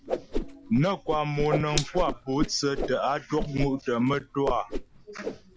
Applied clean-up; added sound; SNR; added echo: none; Whoosh, swoosh, swish; 5 dB; none.